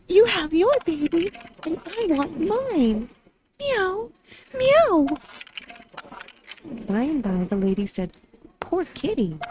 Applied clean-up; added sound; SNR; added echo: neural mask model RNNoise.